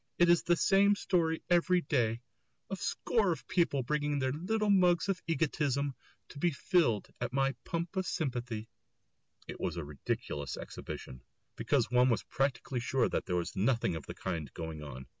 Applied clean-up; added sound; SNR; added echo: none; none; none; none.